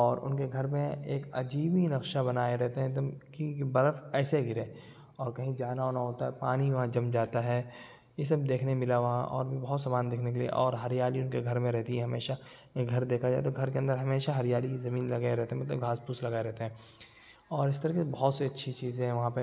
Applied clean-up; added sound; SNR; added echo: none; none; none; none.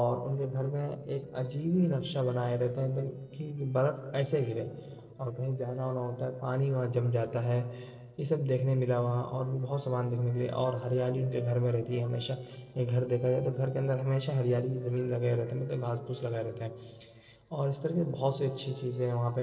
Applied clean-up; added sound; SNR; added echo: neural separator model SepFormer DNS4.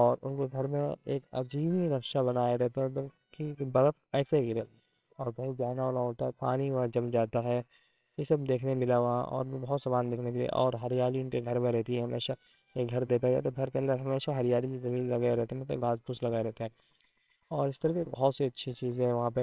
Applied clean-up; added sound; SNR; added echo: neural separator model SepFormer WHAMR!.